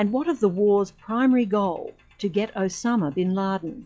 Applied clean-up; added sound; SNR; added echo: classical method log-MMSE.